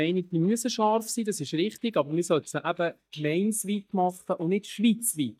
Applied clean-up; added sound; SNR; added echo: neural mask model DeepFilterNet 3.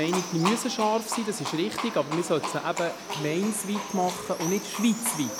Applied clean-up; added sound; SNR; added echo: none; Livestock, farm animals, working animals; 7 dB; none.